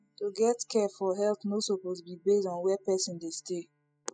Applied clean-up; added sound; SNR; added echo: classical method spectral subtraction.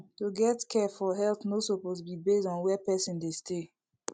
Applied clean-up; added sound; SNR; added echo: none; none; none; none.